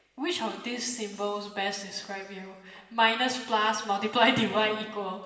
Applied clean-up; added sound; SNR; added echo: none; none; none; reverberation time 1.4 s.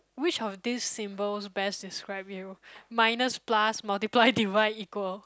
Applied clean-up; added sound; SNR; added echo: none; none; none; none.